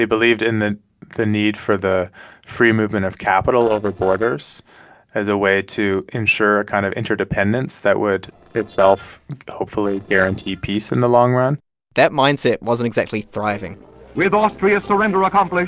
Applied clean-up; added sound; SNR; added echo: neural separator model SepFormer DNS4.